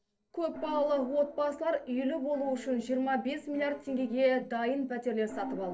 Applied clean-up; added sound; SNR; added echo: neural separator model SepFormer DNS4.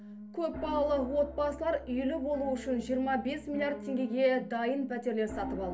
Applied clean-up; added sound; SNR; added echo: none; Piano; 11 dB; reverberation time 0.3 s.